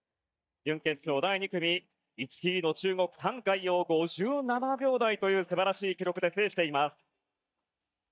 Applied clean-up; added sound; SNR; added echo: neural mask model DeepFilterNet 3.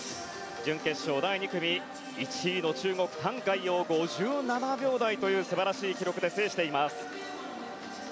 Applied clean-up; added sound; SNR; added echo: none; none; none; none.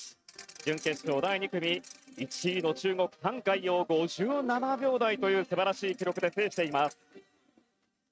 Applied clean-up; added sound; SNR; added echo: neural mask model RNNoise.